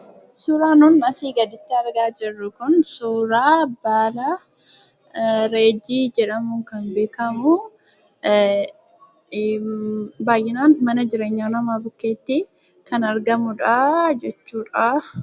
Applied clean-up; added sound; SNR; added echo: none; none; none; none.